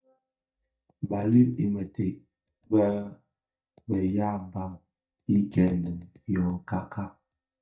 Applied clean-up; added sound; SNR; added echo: neural mask model DeepFilterNet 3.